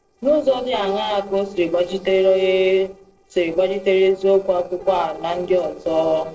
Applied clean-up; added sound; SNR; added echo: neural separator model SepFormer DNS4.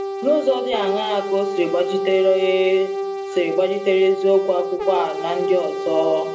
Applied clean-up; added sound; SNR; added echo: none; Brass instrument; 5 dB; reverberation time 0.4 s.